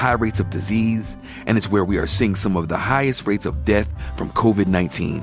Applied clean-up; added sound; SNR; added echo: none; none; none; none.